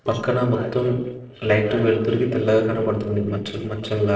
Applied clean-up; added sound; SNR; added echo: neural separator model SepFormer DNS4.